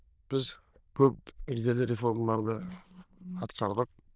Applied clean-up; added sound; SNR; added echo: neural diffusion model UNIVERSE++.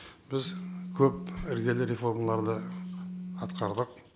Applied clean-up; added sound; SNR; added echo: none; Telephone; 8 dB; none.